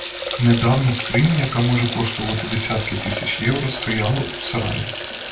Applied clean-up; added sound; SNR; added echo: none; Water tap, faucet; 2 dB; reverberation time 0.3 s.